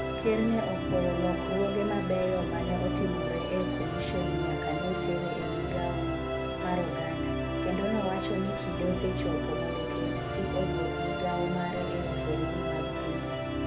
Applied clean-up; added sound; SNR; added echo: none; Musical instrument; -1 dB; reverberation time 0.3 s.